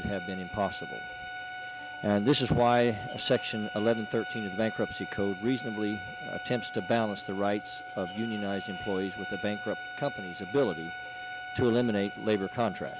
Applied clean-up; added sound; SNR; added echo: none; Bowed string instrument; 9 dB; none.